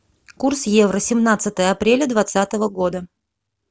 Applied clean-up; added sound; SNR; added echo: none; none; none; none.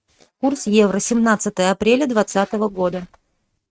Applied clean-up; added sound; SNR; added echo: neural mask model RNNoise.